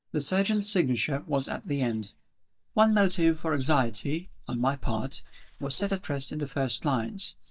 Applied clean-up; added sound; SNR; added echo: neural mask model DeepFilterNet 3.